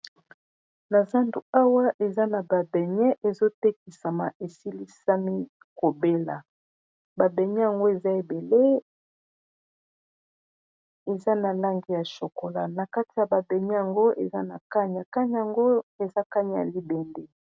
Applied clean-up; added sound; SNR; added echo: none; none; none; none.